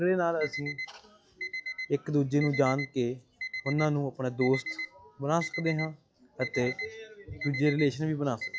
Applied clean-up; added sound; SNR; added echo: classical method log-MMSE.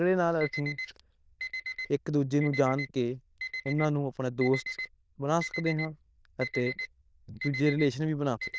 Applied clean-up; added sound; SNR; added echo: neural diffusion model UNIVERSE++.